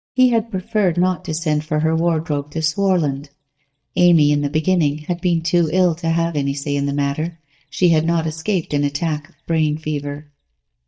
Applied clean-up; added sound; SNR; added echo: neural mask model DeepFilterNet 3.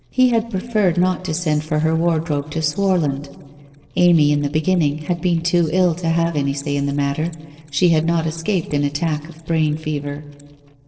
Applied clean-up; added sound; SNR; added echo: neural separator model SepFormer DNS4.